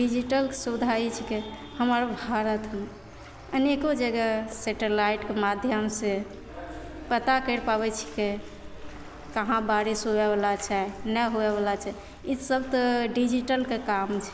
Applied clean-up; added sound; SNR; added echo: none; Bathtub (filling or washing); 19 dB; none.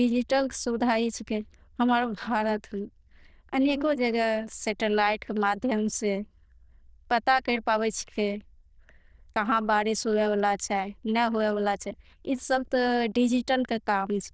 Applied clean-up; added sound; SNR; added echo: neural diffusion model UNIVERSE++.